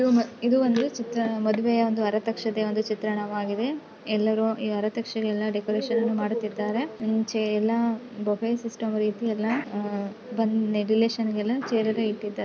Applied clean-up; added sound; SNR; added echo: none; none; none; none.